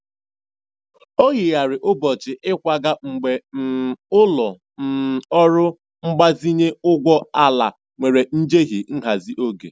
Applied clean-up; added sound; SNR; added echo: none; none; none; none.